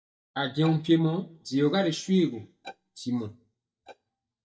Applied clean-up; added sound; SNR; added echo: neural mask model DeepFilterNet 3.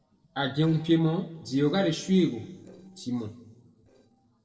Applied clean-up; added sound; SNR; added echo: neural separator model SepFormer DNS4.